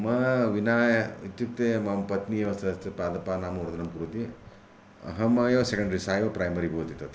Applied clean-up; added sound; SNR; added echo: none; none; none; none.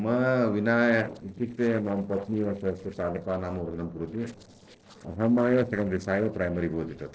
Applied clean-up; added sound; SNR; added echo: neural separator model SepFormer DNS4.